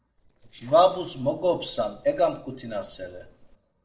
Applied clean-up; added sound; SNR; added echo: neural separator model SepFormer DNS4.